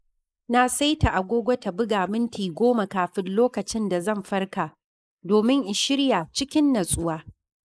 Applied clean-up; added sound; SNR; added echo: neural mask model Resemble Enhance denoiser.